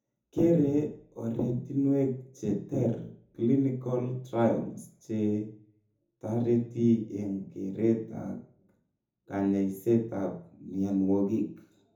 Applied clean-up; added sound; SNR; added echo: none; none; none; reverberation time 0.6 s.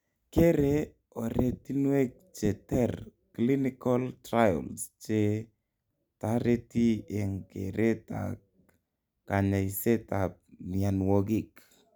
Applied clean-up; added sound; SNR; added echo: none; none; none; none.